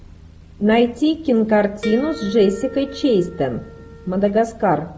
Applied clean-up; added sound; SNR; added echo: none; Harp; 15 dB; none.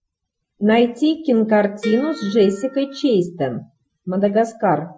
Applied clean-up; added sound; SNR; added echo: classical method Wiener filter.